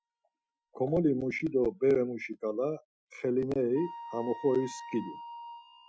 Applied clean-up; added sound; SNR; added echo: classical method Wiener filter.